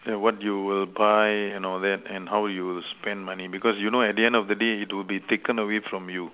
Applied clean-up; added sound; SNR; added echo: none; none; none; none.